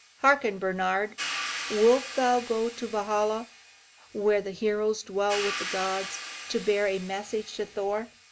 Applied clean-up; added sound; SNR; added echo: none; Hi-hat; 11 dB; none.